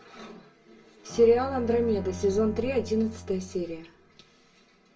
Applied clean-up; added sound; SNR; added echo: none; Bowed string instrument; 13 dB; reverberation time 0.2 s.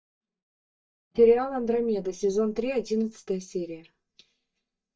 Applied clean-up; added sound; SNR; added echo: neural mask model DeepFilterNet 3.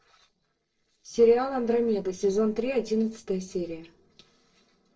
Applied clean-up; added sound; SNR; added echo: neural separator model SepFormer DNS4.